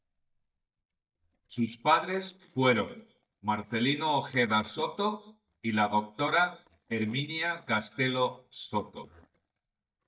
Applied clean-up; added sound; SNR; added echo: neural mask model DeepFilterNet 3.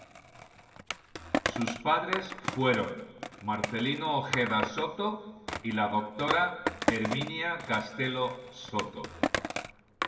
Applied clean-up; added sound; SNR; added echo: none; Skateboard; 4 dB; reverberation time 1.5 s.